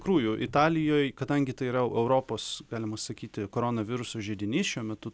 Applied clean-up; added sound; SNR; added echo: none; none; none; none.